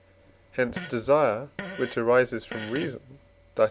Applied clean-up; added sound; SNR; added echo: none; Fart; 15 dB; none.